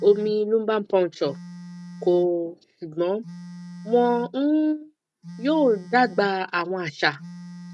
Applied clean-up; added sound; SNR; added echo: none; Telephone; 18 dB; none.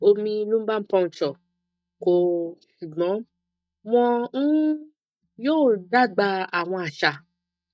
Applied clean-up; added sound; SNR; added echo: neural mask model DeepFilterNet 3.